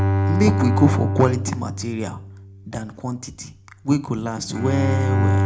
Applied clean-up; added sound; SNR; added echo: none; Bowed string instrument; -1 dB; reverberation time 0.2 s.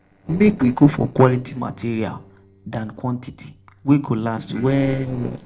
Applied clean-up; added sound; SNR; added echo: neural separator model SepFormer DNS4.